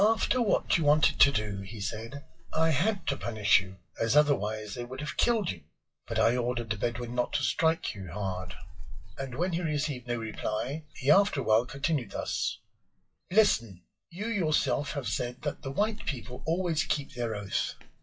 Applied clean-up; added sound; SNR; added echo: classical method WPE with log-MMSE.